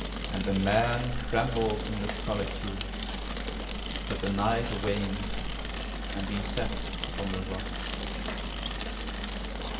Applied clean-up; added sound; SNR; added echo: none; Mechanisms / Bicycle; 1 dB; reverberation time 0.7 s.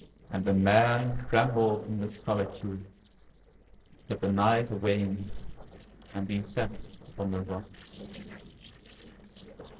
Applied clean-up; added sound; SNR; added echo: neural separator model SepFormer DNS4.